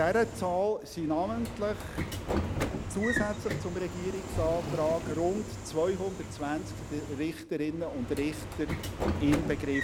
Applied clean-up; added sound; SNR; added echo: none; Sliding door / Train; 4 dB; none.